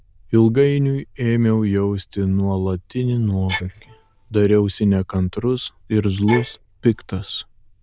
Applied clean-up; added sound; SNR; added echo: neural diffusion model UNIVERSE++.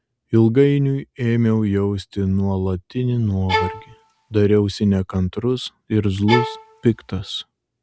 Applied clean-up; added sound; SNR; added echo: none; Bowed string instrument; 6 dB; none.